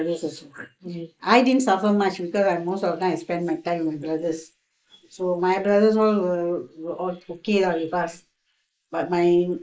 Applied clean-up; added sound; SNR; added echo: neural mask model Resemble Enhance denoiser.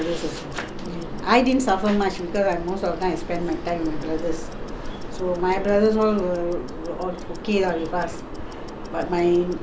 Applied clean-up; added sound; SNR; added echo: none; Tick-tock; 9 dB; none.